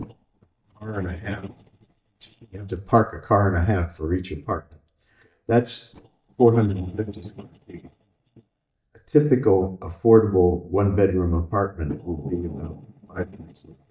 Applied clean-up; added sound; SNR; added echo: neural mask model DeepFilterNet 3.